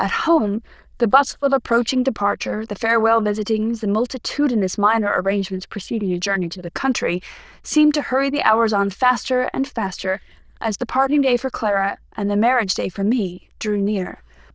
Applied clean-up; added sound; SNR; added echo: neural diffusion model UNIVERSE++.